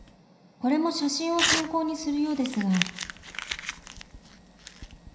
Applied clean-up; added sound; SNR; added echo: none; Crumpling, crinkling / Tearing; 5 dB; reverberation time 0.9 s.